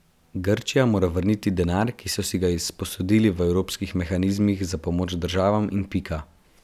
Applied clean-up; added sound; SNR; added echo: none; none; none; none.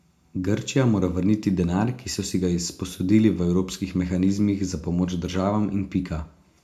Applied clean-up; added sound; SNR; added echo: none; none; none; reverberation time 0.3 s.